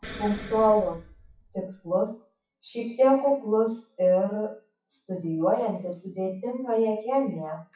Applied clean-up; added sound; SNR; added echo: classical method WPE with log-MMSE.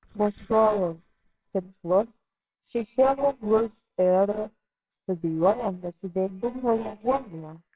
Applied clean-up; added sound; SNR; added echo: neural separator model SepFormer WHAMR!.